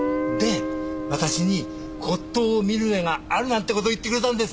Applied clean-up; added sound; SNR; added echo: none; Guitar; 6 dB; none.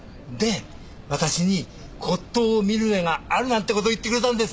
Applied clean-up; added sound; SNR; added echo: none; none; none; none.